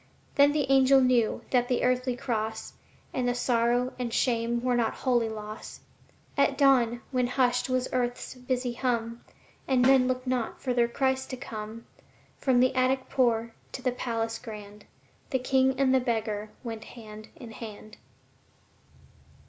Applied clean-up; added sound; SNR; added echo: none; Snare drum; 11 dB; none.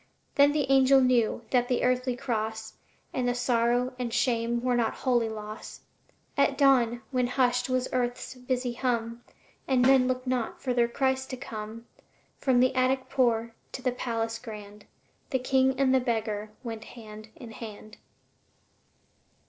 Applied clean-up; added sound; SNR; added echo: neural separator model SepFormer DNS4.